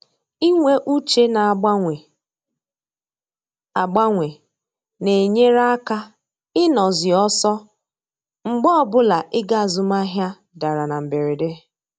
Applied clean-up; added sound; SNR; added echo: none; none; none; none.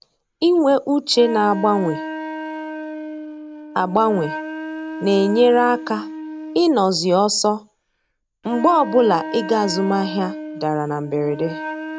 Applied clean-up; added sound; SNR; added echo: none; Wind instrument, woodwind instrument; 11 dB; none.